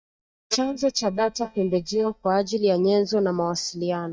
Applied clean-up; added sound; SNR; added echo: neural mask model DeepFilterNet 3.